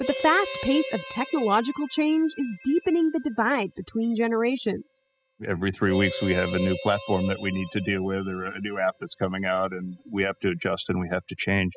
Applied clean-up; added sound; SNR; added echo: classical method spectral subtraction.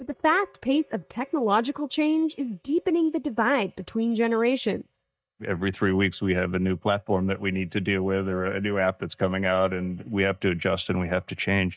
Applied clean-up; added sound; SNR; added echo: neural mask model DeepFilterNet 3.